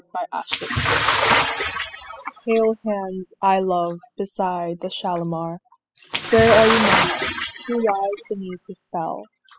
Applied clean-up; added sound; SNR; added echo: classical method spectral subtraction.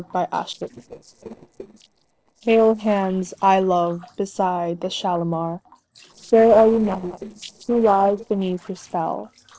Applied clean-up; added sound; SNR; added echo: neural separator model SepFormer DNS4.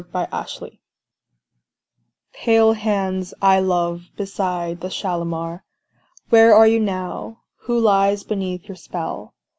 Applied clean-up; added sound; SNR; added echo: none; none; none; none.